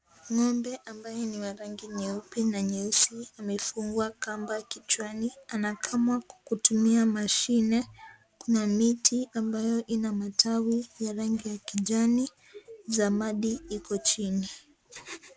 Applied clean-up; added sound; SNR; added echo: none; none; none; none.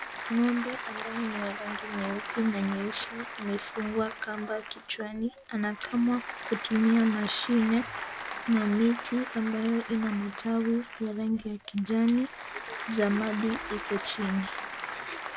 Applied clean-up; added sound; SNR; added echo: none; Applause / Crowd; 10 dB; none.